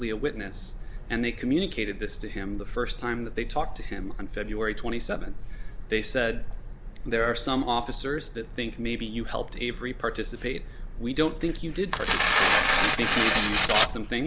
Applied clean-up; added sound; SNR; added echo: none; Tearing; -5 dB; none.